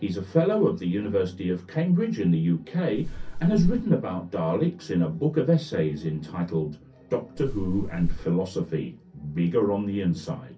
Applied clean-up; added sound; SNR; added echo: none; Wind; 4 dB; reverberation time 0.3 s.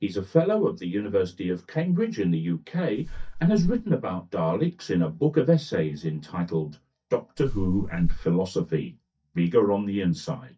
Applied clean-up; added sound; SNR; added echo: neural mask model DeepFilterNet 3.